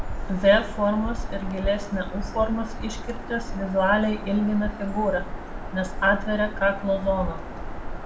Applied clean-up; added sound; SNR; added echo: none; Bird vocalization, bird call, bird song; 6 dB; reverberation time 0.8 s.